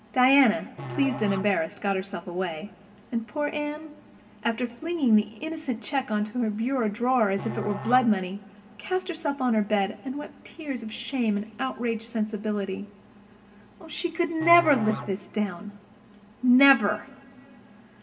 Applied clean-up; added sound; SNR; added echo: none; Musical instrument; 14 dB; reverberation time 1.5 s.